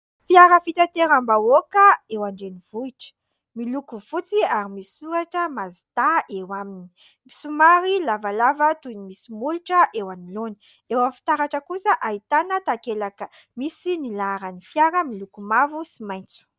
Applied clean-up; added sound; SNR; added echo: none; none; none; none.